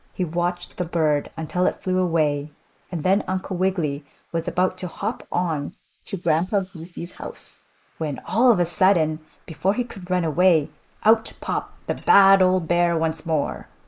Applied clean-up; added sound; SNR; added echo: neural mask model Resemble Enhance denoiser.